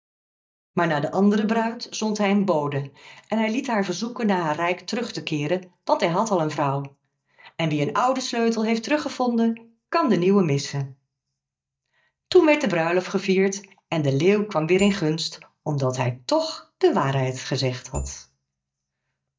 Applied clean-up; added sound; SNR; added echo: neural mask model DeepFilterNet 3.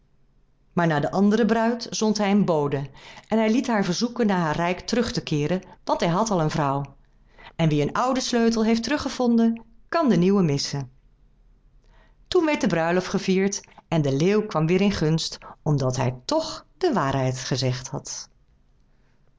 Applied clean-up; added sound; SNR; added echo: none; none; none; none.